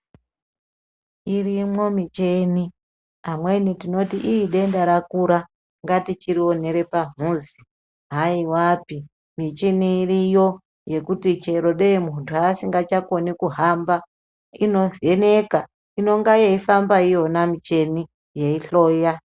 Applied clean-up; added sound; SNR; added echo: none; none; none; none.